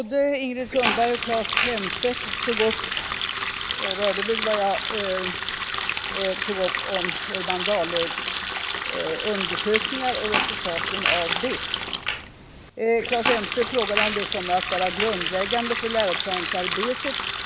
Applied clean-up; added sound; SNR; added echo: none; Water tap, faucet + Fart; 0 dB; none.